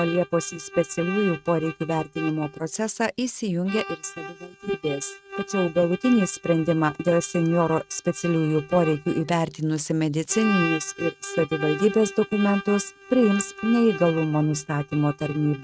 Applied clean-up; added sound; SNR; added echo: neural mask model RNNoise.